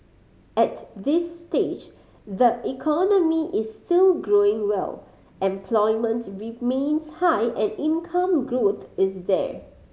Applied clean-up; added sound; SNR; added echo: none; none; none; none.